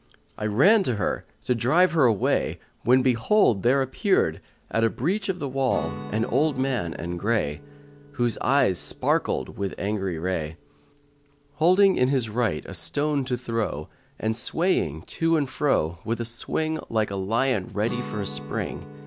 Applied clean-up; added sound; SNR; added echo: none; Guitar; 18 dB; none.